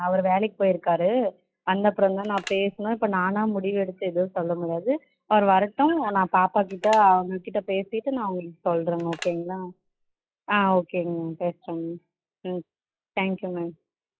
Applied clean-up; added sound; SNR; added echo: classical method log-MMSE.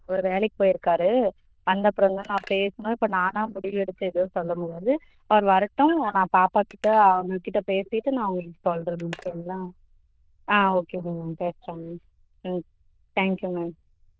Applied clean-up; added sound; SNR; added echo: neural diffusion model UNIVERSE++.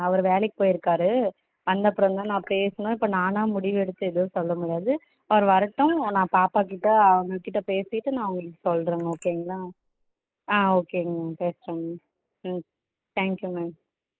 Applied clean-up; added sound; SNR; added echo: neural mask model Resemble Enhance denoiser.